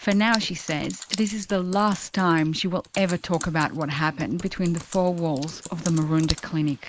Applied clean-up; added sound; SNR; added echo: neural mask model Resemble Enhance denoiser.